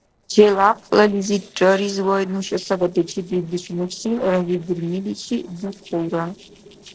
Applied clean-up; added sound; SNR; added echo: neural separator model SepFormer DNS4.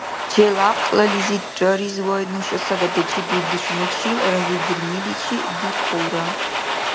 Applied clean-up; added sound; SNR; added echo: none; Domestic sounds, home sounds; 2 dB; none.